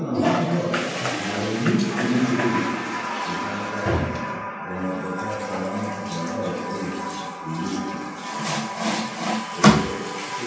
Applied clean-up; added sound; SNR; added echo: none; Water tap, faucet; -2 dB; reverberation time 2.0 s.